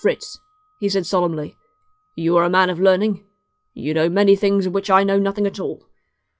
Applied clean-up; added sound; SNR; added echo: classical method log-MMSE.